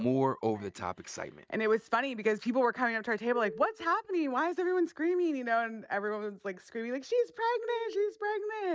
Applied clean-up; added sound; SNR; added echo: neural mask model RNNoise.